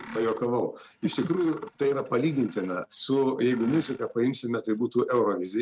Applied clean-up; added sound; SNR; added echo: neural mask model RNNoise.